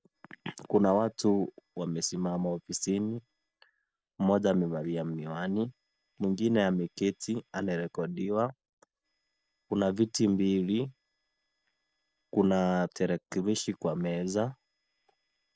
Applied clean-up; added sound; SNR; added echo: neural separator model SepFormer DNS4.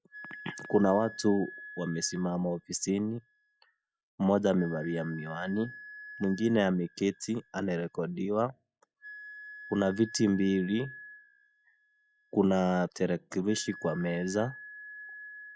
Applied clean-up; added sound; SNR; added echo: classical method log-MMSE.